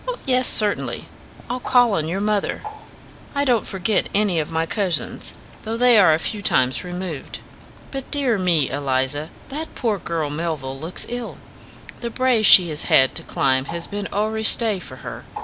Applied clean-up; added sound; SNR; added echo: none; Bird; 19 dB; none.